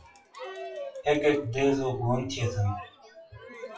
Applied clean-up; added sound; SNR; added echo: classical method WPE with log-MMSE.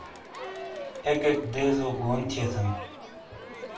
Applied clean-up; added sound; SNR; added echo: none; Crowd; 11 dB; reverberation time 0.4 s.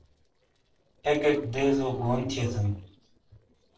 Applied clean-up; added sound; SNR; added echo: neural separator model SepFormer DNS4.